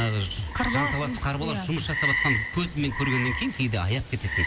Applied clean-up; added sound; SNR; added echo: none; Frog; 4 dB; none.